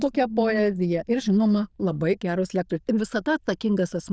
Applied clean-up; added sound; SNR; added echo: neural diffusion model UNIVERSE++.